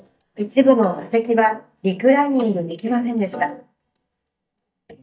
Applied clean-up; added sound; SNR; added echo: neural mask model DeepFilterNet 3.